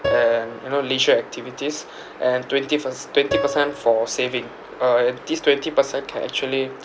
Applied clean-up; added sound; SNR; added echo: none; Piano; 11 dB; none.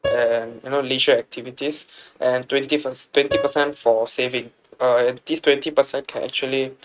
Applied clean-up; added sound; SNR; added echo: neural mask model RNNoise.